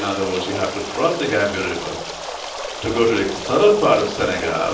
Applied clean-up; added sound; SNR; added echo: none; Stream; 9 dB; reverberation time 0.6 s.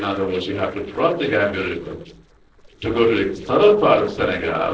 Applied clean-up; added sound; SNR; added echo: neural separator model SepFormer DNS4.